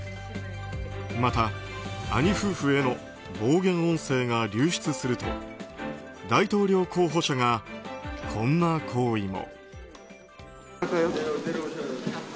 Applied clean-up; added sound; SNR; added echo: none; none; none; none.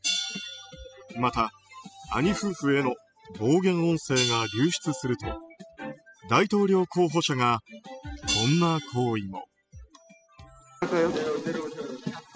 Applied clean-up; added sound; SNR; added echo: classical method spectral subtraction.